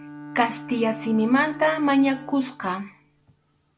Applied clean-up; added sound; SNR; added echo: none; Bowed string instrument; 15 dB; none.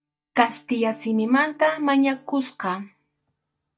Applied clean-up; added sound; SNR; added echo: neural mask model DeepFilterNet 3.